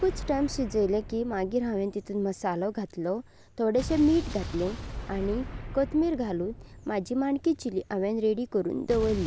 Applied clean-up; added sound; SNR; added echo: none; Explosion; 12 dB; none.